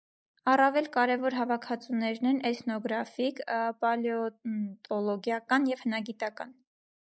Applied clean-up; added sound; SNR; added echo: neural mask model Resemble Enhance denoiser.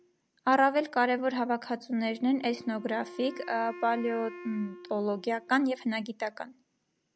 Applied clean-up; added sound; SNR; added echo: none; Wind instrument, woodwind instrument; 19 dB; none.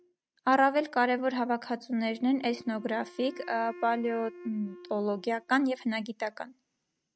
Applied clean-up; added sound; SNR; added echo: neural mask model RNNoise.